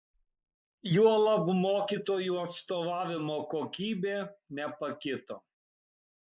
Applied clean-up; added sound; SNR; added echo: neural mask model Resemble Enhance denoiser.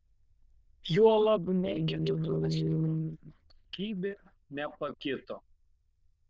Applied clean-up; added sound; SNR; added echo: neural diffusion model UNIVERSE++.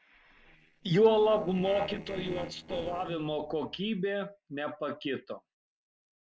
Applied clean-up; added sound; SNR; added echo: neural separator model SepFormer DNS4.